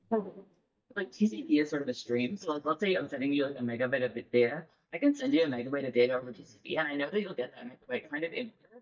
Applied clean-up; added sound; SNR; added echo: neural mask model DeepFilterNet 3.